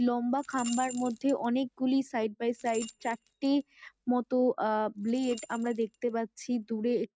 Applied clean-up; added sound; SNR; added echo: neural mask model RNNoise.